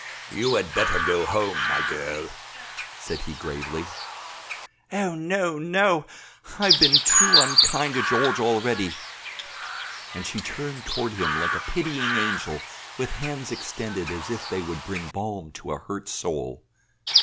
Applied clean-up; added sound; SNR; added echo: none; Chirp, tweet; -1 dB; none.